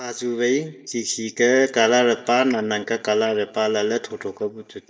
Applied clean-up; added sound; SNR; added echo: neural mask model DeepFilterNet 3.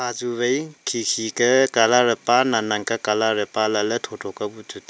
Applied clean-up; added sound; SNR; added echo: none; none; none; none.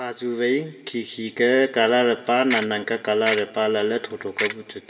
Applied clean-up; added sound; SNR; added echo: none; Ratchet, pawl; -1 dB; reverberation time 1.9 s.